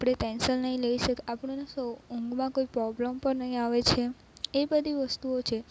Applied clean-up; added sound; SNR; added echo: none; none; none; none.